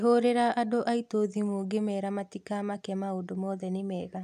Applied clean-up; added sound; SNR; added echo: none; none; none; none.